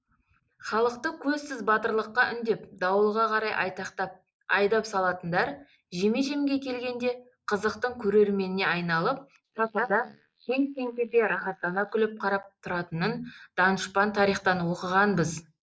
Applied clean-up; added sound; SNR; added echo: neural mask model Resemble Enhance denoiser.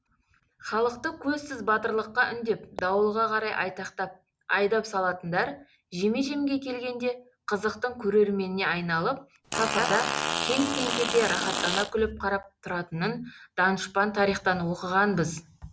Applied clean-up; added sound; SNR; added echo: none; Fart; 2 dB; none.